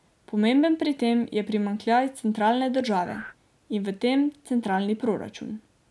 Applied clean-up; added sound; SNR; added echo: none; Breathing; 16 dB; none.